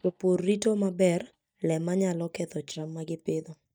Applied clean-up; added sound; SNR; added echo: neural mask model DeepFilterNet 3.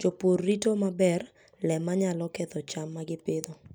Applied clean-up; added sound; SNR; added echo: none; none; none; none.